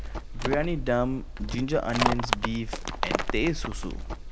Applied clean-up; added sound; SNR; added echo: none; Livestock, farm animals, working animals; 0 dB; none.